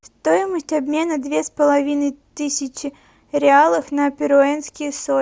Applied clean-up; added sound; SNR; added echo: none; none; none; none.